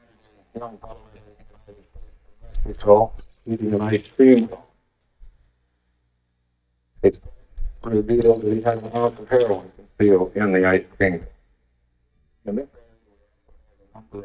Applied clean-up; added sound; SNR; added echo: neural mask model DeepFilterNet 3.